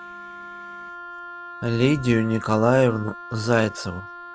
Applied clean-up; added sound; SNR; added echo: none; Wind instrument, woodwind instrument; 14 dB; none.